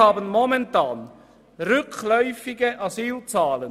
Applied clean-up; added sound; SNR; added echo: none; none; none; none.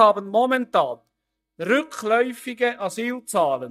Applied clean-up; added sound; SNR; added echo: neural mask model DeepFilterNet 3.